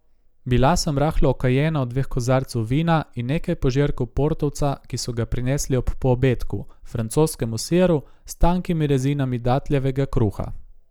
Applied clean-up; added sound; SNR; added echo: none; none; none; none.